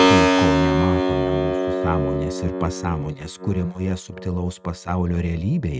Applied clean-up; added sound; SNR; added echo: neural mask model RNNoise.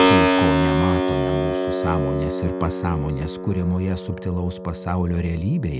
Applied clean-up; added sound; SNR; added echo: none; Keyboard (musical); -1 dB; none.